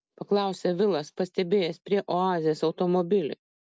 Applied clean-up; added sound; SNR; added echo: none; none; none; none.